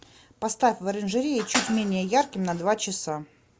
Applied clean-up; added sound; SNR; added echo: none; none; none; none.